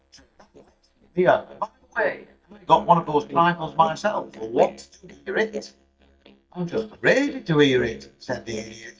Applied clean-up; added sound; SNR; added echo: neural mask model DeepFilterNet 3.